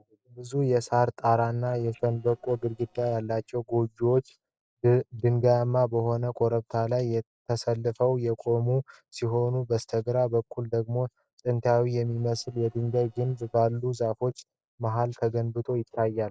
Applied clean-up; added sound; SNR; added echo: neural separator model SepFormer DNS4.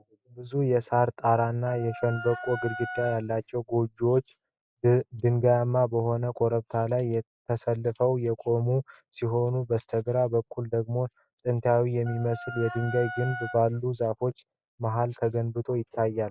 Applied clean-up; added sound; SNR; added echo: none; Wind instrument, woodwind instrument; 11 dB; none.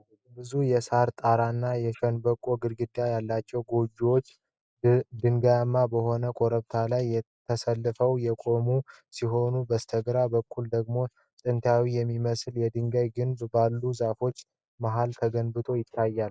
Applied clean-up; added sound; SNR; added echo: none; none; none; none.